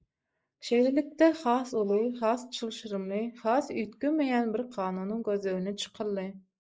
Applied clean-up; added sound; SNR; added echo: neural mask model Resemble Enhance denoiser.